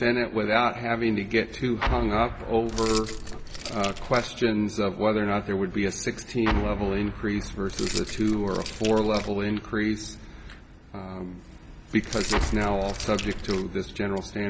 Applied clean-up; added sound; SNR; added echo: none; Keys jangling + Explosion; 5 dB; none.